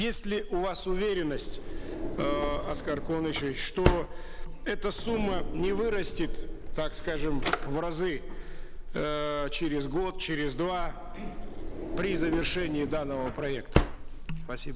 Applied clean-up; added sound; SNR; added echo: none; Drawer open or close; 0 dB; none.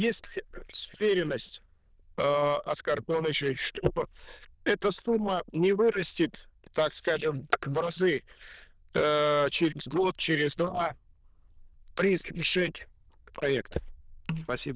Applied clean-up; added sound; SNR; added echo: neural diffusion model UNIVERSE++.